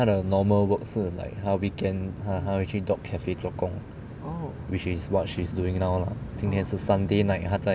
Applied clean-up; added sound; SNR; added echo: none; none; none; none.